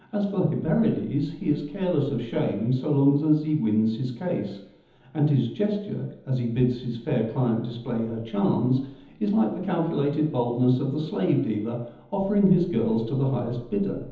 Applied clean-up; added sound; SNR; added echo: none; none; none; reverberation time 1.3 s.